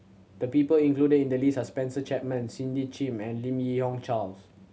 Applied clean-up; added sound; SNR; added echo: none; none; none; none.